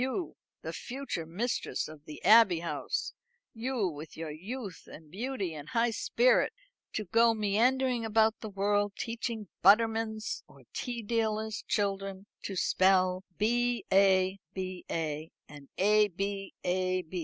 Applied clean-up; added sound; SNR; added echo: none; none; none; none.